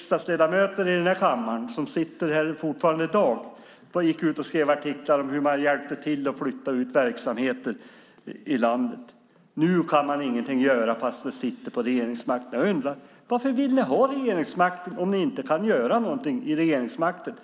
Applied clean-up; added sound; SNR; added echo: none; none; none; none.